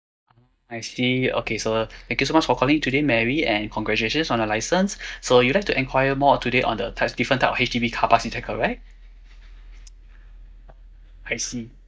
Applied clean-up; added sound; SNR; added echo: neural mask model DeepFilterNet 3.